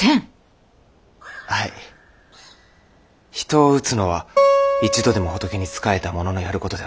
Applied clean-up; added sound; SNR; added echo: none; Acoustic guitar; -2 dB; none.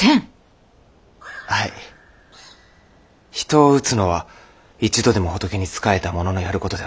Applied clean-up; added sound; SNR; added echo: none; none; none; none.